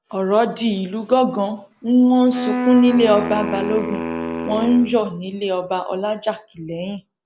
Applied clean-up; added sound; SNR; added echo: none; Wind instrument, woodwind instrument; 6 dB; none.